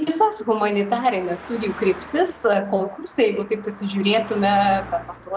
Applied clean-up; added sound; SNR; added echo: none; Car passing by; 18 dB; none.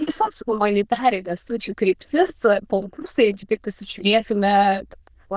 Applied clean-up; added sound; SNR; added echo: neural diffusion model UNIVERSE++.